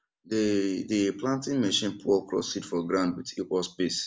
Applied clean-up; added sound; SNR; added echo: none; none; none; none.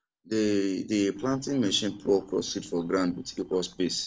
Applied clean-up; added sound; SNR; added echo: neural separator model SepFormer DNS4.